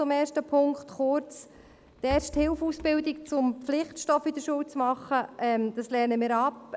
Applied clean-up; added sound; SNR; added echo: none; Rattle / Breathing; 16 dB; none.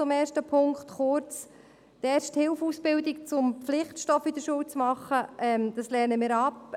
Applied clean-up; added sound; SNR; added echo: none; none; none; none.